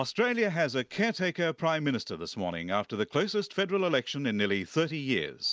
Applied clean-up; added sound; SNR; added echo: none; none; none; none.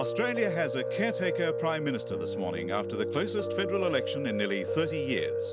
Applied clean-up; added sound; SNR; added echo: none; Piano; 1 dB; none.